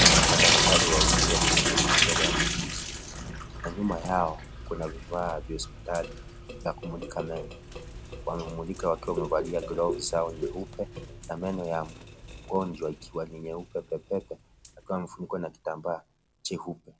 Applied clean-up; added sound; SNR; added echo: none; Drip / Sink (filling or washing); -4 dB; none.